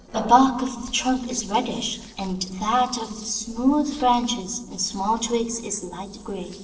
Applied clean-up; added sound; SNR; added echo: neural separator model SepFormer DNS4.